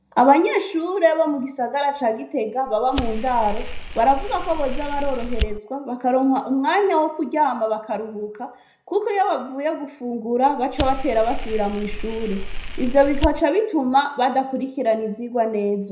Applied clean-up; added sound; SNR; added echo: none; Fire; 4 dB; reverberation time 0.5 s.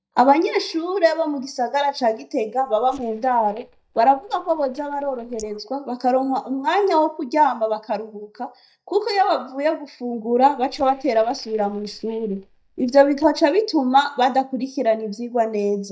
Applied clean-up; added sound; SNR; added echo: neural mask model DeepFilterNet 3.